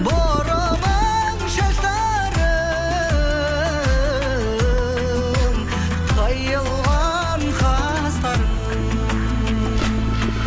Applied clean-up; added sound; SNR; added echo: none; Drip / Water tap, faucet; 12 dB; none.